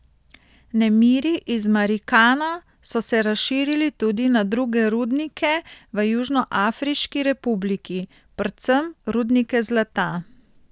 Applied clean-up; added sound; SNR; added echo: none; none; none; none.